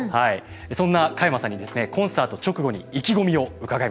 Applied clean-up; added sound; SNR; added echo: none; none; none; none.